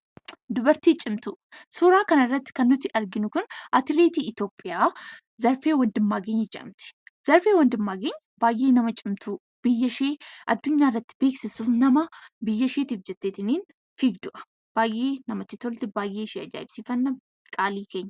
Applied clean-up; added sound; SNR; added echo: none; none; none; none.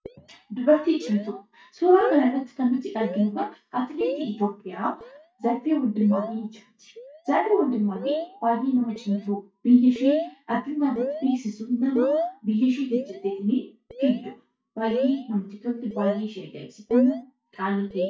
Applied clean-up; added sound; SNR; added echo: neural mask model DeepFilterNet 3.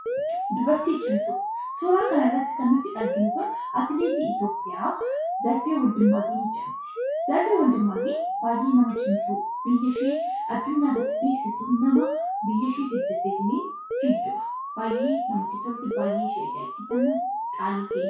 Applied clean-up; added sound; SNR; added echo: classical method WPE with log-MMSE.